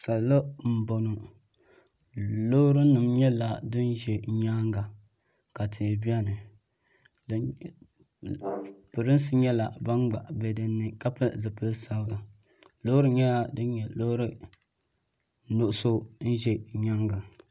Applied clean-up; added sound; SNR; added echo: none; Brass instrument; 13 dB; none.